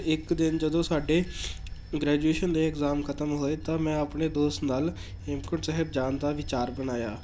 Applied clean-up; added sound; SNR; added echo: none; Bell / Train; 11 dB; none.